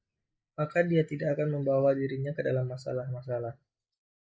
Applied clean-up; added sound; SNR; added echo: neural mask model Resemble Enhance denoiser.